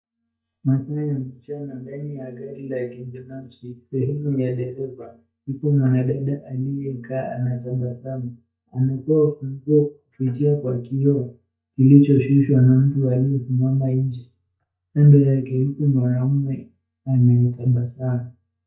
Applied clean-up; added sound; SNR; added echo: neural mask model DeepFilterNet 3.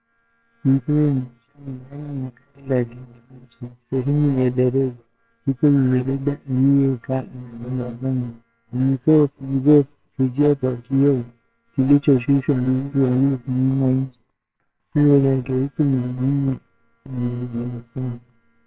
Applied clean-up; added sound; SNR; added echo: neural separator model SepFormer WHAMR!.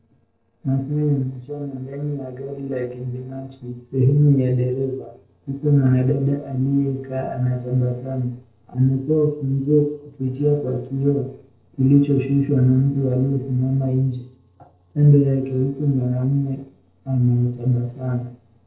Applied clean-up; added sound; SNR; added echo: neural separator model SepFormer DNS4.